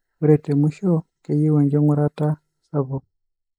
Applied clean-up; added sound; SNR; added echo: neural mask model Resemble Enhance denoiser.